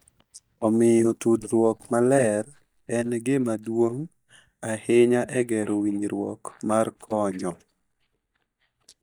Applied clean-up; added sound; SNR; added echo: neural mask model DeepFilterNet 3.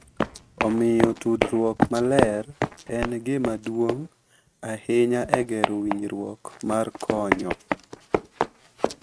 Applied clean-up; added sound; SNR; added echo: neural mask model RNNoise.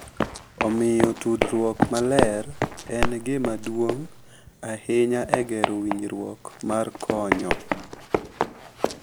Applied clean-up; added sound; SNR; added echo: none; Run; 2 dB; none.